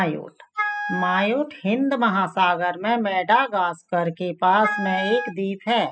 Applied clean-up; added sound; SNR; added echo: classical method spectral subtraction.